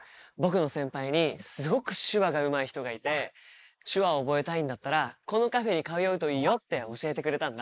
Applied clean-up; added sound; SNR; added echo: neural mask model Resemble Enhance denoiser.